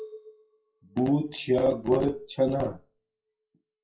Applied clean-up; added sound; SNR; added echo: classical method WPE with log-MMSE.